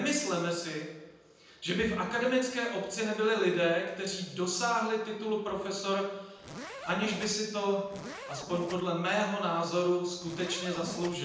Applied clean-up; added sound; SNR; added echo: none; Zipper (clothing); 11 dB; reverberation time 0.9 s.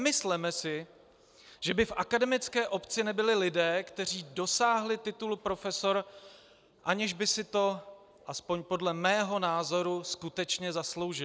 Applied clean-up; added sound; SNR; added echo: none; none; none; none.